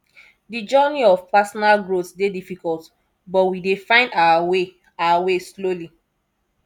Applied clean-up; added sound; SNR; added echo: none; none; none; none.